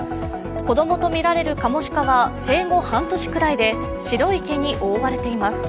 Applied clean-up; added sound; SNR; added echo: none; none; none; none.